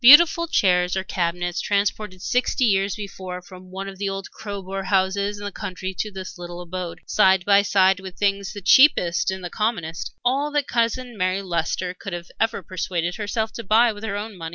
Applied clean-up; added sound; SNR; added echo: none; none; none; none.